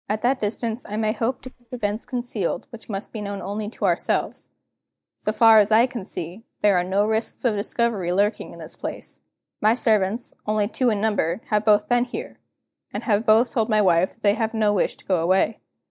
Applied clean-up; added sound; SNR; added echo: neural mask model DeepFilterNet 3.